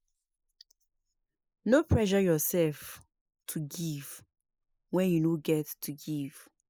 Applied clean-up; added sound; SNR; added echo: neural mask model Resemble Enhance denoiser.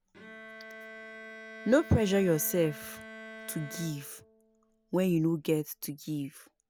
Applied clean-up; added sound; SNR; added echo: none; Bowed string instrument; 17 dB; none.